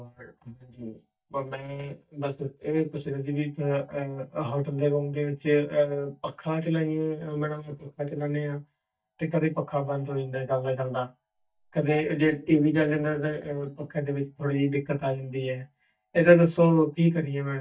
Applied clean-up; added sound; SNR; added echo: neural mask model DeepFilterNet 3.